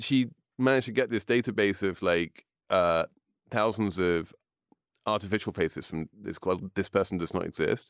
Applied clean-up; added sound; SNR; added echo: none; none; none; none.